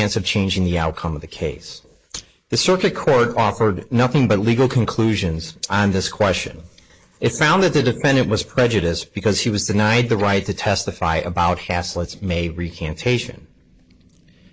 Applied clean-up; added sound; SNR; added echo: neural mask model Resemble Enhance denoiser.